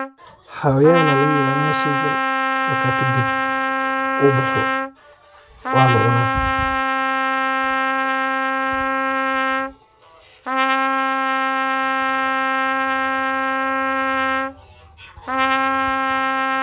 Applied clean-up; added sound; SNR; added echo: none; Trumpet; -5 dB; none.